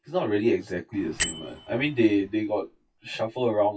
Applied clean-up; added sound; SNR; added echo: classical method WPE with log-MMSE.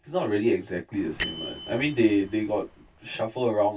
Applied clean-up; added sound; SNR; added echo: none; Bell; 9 dB; reverberation time 0.1 s.